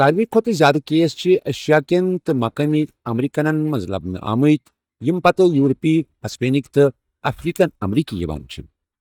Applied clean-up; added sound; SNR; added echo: neural mask model DeepFilterNet 3.